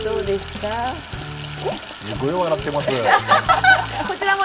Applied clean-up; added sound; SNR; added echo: none; Sink (filling or washing); 12 dB; reverberation time 1.7 s.